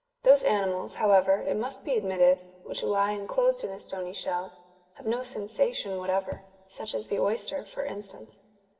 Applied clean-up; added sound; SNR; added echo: none; Thump, thud; 19 dB; reverberation time 1.5 s.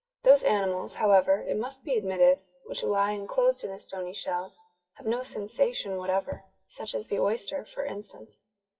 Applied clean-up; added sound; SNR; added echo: classical method WPE with log-MMSE.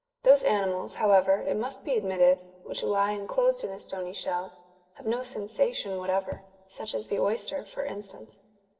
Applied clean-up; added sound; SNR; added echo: neural separator model SepFormer DNS4.